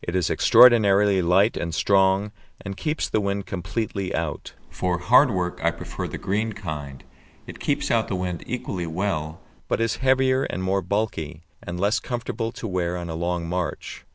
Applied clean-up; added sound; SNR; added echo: none; none; none; none.